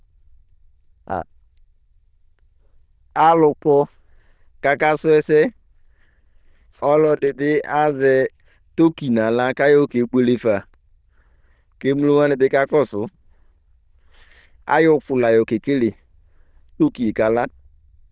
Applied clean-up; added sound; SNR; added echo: neural diffusion model UNIVERSE++.